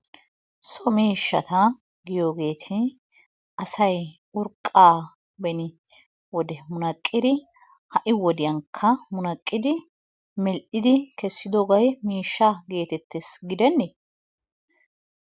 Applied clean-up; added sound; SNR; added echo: none; none; none; none.